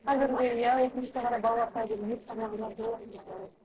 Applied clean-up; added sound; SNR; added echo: neural separator model SepFormer DNS4.